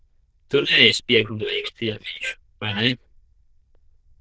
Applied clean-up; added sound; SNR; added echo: neural diffusion model UNIVERSE++.